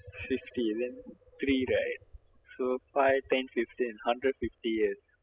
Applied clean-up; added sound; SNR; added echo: classical method spectral subtraction.